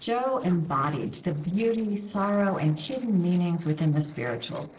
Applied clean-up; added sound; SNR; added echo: neural separator model SepFormer DNS4.